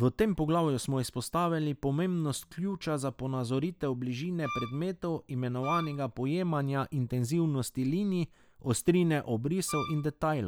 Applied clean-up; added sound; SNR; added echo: none; Wind instrument, woodwind instrument; 11 dB; none.